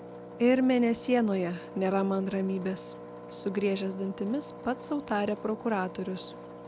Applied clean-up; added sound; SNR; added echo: none; Engine; 14 dB; none.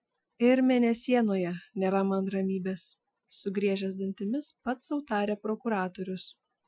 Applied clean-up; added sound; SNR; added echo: classical method Wiener filter.